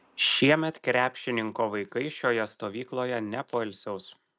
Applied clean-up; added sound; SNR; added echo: none; none; none; none.